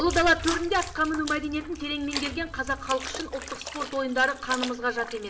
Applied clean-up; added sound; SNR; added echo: none; Trickle, dribble / Splash, splatter; 11 dB; reverberation time 1.3 s.